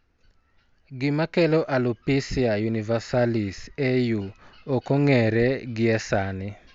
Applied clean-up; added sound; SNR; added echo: none; none; none; none.